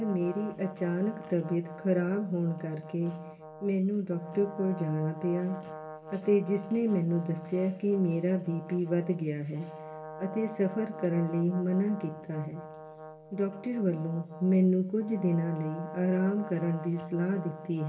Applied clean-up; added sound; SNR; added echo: none; Brass instrument; 14 dB; reverberation time 0.2 s.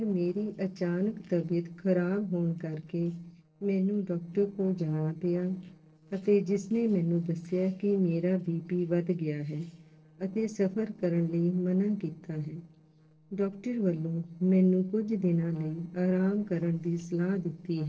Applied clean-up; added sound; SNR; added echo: neural separator model SepFormer DNS4.